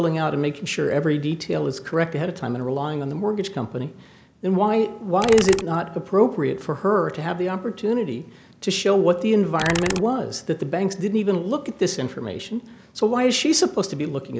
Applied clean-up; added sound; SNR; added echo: none; Computer keyboard; 11 dB; none.